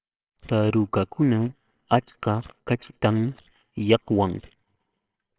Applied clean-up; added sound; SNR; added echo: neural separator model SepFormer WHAMR!.